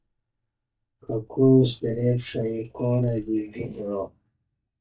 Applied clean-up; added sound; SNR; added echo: neural mask model DeepFilterNet 3.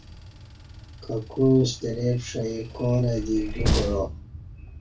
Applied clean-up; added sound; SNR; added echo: none; Train; 6 dB; reverberation time 0.2 s.